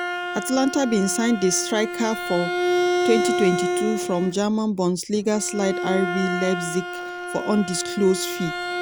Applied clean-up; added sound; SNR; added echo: none; Bowed string instrument; 3 dB; none.